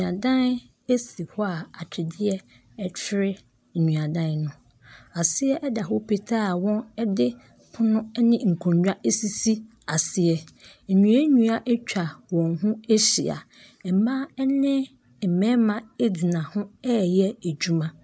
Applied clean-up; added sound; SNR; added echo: none; none; none; none.